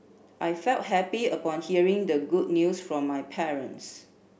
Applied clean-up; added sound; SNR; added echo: none; none; none; none.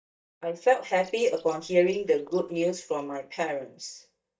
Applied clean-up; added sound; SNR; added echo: neural mask model DeepFilterNet 3.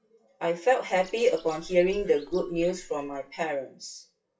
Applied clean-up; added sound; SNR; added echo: classical method WPE with log-MMSE.